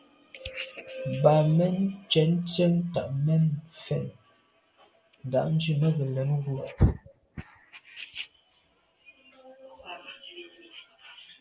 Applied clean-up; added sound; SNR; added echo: none; none; none; none.